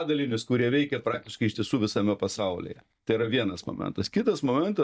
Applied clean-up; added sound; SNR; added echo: neural mask model DeepFilterNet 3.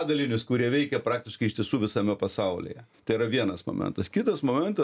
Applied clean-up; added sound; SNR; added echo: none; none; none; none.